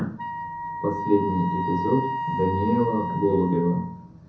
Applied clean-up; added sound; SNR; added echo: none; Wind instrument, woodwind instrument; 5 dB; reverberation time 0.6 s.